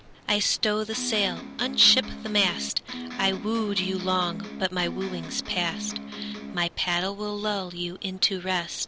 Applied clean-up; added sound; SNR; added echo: none; Electric guitar; 9 dB; none.